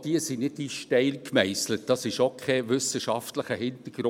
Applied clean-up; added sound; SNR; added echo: none; none; none; none.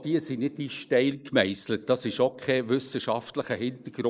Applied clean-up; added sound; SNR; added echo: neural mask model Resemble Enhance denoiser.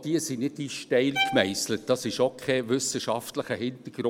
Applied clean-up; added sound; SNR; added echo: none; Bowed string instrument; 9 dB; none.